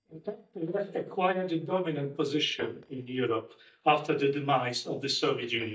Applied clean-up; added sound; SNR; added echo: neural mask model DeepFilterNet 3.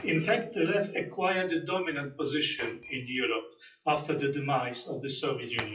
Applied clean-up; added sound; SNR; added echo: classical method WPE with log-MMSE.